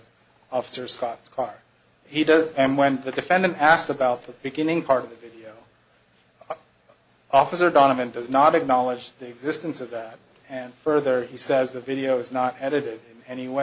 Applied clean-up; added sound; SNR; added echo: none; none; none; none.